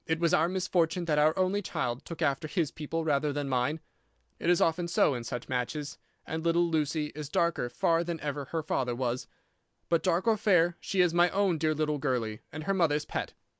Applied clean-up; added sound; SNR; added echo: none; none; none; none.